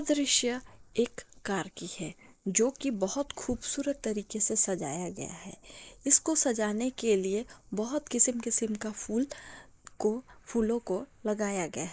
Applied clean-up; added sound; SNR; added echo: neural mask model Resemble Enhance denoiser.